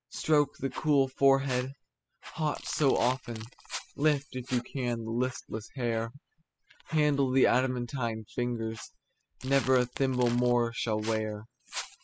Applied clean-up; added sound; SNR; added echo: classical method spectral subtraction.